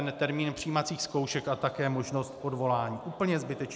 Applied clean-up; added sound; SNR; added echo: none; none; none; none.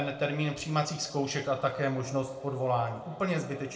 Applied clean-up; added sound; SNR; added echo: none; none; none; reverberation time 0.4 s.